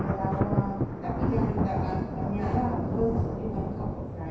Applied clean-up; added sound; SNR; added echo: none; Thunder; -4 dB; reverberation time 0.6 s.